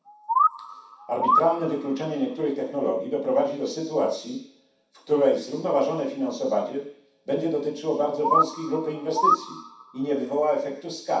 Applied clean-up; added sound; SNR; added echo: none; Bird; 0 dB; reverberation time 0.7 s.